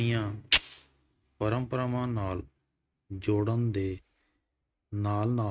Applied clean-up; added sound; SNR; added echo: neural mask model RNNoise.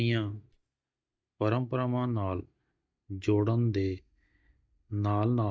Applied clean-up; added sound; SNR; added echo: neural mask model DeepFilterNet 3.